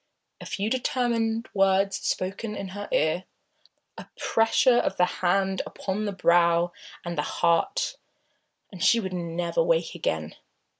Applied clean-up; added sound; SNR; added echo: none; none; none; none.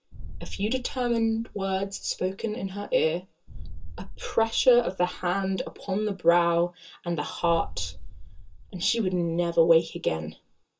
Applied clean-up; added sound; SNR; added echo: none; Boom; 11 dB; reverberation time 0.2 s.